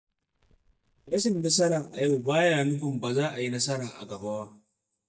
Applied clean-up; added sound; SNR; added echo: neural mask model DeepFilterNet 3.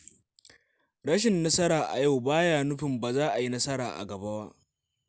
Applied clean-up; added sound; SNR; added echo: none; none; none; none.